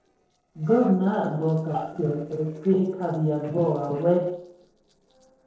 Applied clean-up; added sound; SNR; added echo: neural separator model SepFormer DNS4.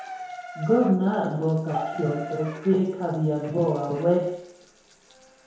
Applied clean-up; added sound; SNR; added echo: none; Bathtub (filling or washing) / Water tap, faucet; 15 dB; reverberation time 0.9 s.